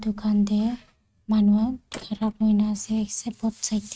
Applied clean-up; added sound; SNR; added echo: neural mask model RNNoise.